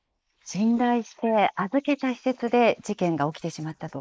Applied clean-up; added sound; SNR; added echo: neural mask model Resemble Enhance denoiser.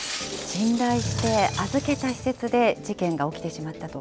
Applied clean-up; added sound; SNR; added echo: none; Shatter + Animal; 8 dB; none.